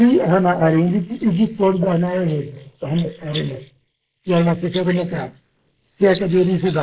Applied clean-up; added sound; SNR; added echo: neural mask model Resemble Enhance denoiser.